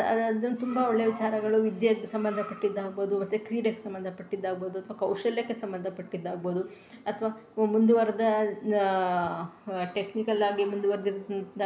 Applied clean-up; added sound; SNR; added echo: none; none; none; none.